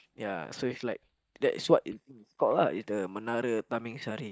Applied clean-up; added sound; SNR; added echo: neural mask model DeepFilterNet 3.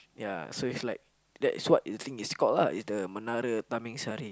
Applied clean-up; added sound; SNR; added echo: none; none; none; none.